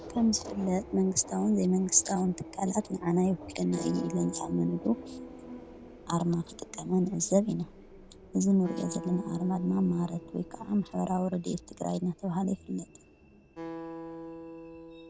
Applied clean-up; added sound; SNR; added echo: none; Subway, metro, underground + Acoustic guitar; 14 dB; none.